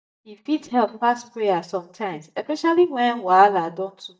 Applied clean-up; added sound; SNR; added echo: neural mask model DeepFilterNet 3.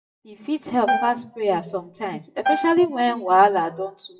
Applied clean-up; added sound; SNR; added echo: classical method WPE with log-MMSE.